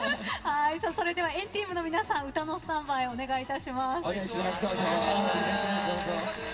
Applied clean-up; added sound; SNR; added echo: none; none; none; reverberation time 2.4 s.